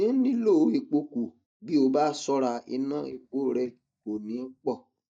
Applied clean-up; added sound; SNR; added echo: neural mask model DeepFilterNet 3.